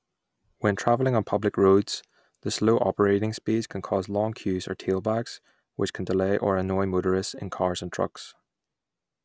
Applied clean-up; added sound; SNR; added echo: none; none; none; none.